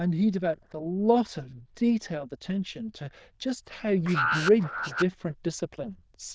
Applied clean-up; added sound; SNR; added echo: neural diffusion model UNIVERSE++.